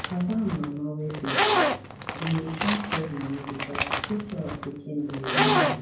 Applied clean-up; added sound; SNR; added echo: none; Zipper (clothing); -3 dB; reverberation time 0.9 s.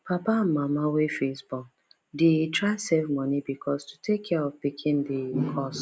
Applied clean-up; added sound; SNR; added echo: none; none; none; none.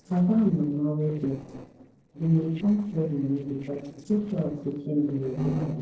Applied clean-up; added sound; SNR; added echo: neural separator model SepFormer DNS4.